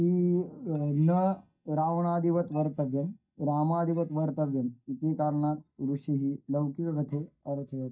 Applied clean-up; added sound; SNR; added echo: neural mask model DeepFilterNet 3.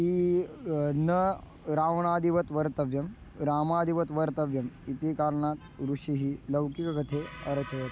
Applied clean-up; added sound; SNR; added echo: none; none; none; none.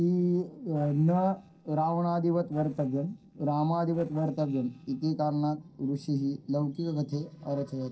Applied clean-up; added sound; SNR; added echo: neural separator model SepFormer DNS4.